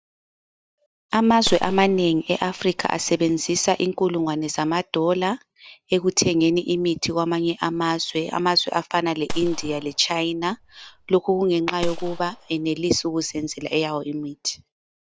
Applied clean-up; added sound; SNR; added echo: none; Gunshot, gunfire; 10 dB; none.